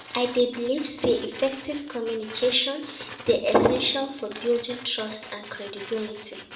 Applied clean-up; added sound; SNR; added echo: none; Tools; 16 dB; reverberation time 0.7 s.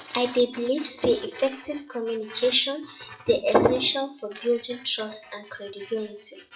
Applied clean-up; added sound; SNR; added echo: classical method WPE with log-MMSE.